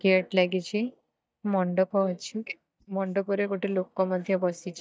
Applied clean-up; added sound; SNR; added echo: neural mask model DeepFilterNet 3.